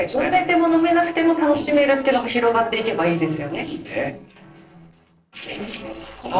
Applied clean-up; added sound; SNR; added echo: neural separator model SepFormer DNS4.